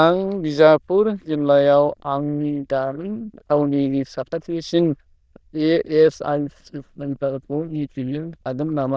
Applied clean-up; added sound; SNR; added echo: neural diffusion model UNIVERSE++.